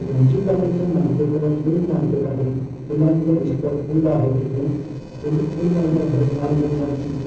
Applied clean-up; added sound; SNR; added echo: neural separator model SepFormer DNS4.